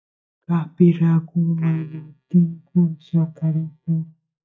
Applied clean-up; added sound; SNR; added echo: neural mask model DeepFilterNet 3.